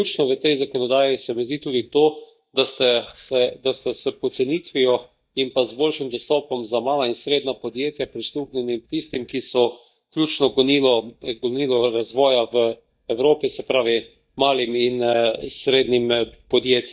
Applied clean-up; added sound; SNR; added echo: neural mask model DeepFilterNet 3.